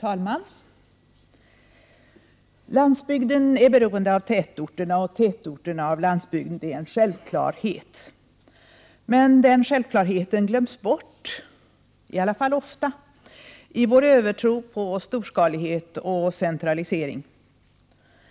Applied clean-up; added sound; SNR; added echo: none; none; none; none.